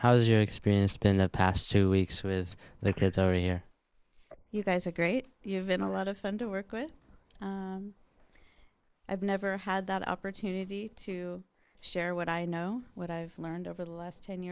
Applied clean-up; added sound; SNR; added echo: neural mask model Resemble Enhance denoiser.